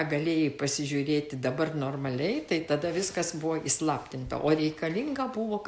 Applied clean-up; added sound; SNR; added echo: none; none; none; none.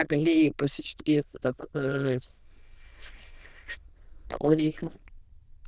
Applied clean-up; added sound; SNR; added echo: neural diffusion model UNIVERSE++.